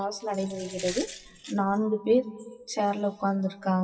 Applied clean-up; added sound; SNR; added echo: classical method WPE with log-MMSE.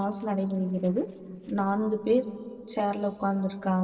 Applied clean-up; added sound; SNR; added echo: neural separator model SepFormer DNS4.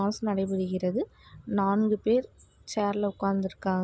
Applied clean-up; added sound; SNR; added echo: none; none; none; none.